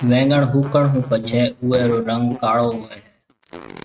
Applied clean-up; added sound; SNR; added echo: neural mask model RNNoise.